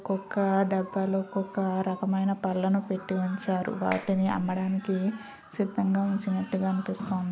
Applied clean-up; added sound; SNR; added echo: none; Clapping; 14 dB; none.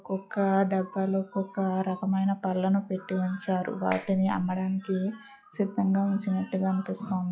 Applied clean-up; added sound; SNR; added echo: classical method log-MMSE.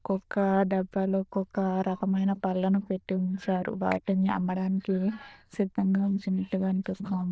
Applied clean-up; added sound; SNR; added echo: neural diffusion model UNIVERSE++.